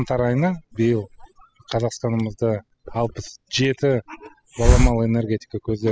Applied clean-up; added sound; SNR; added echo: classical method spectral subtraction.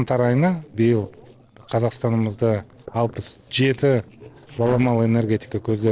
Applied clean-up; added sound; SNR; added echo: neural separator model SepFormer DNS4.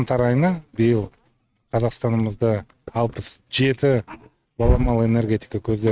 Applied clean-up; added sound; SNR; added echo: neural mask model RNNoise.